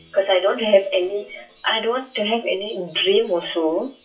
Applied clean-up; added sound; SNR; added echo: classical method WPE with log-MMSE.